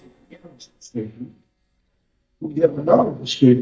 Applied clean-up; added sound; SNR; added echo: neural mask model DeepFilterNet 3.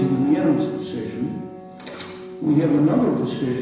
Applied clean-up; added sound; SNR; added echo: none; Piano; 11 dB; reverberation time 1.0 s.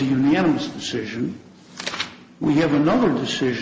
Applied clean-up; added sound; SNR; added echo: none; none; none; none.